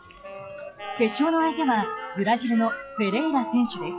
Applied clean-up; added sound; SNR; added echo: classical method log-MMSE.